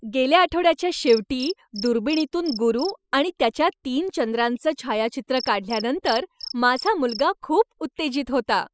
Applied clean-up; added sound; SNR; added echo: classical method spectral subtraction.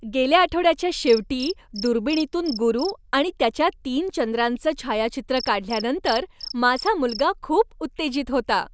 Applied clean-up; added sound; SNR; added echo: none; Cricket; 18 dB; none.